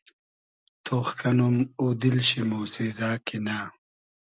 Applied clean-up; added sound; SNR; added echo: none; none; none; none.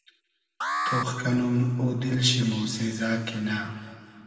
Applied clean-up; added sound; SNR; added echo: none; Alarm; 6 dB; reverberation time 2.3 s.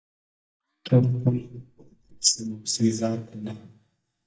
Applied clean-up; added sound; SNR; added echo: neural mask model DeepFilterNet 3.